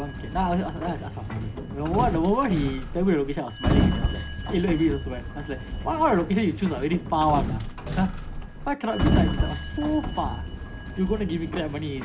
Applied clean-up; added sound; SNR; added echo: none; Sliding door; 2 dB; reverberation time 0.3 s.